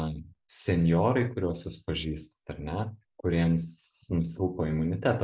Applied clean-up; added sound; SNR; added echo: none; none; none; none.